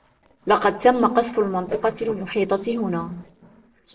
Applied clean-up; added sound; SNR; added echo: neural separator model SepFormer DNS4.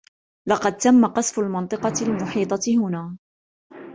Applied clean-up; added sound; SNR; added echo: none; none; none; none.